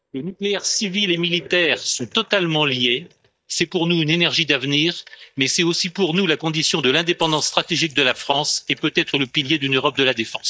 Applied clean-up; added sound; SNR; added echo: neural mask model DeepFilterNet 3.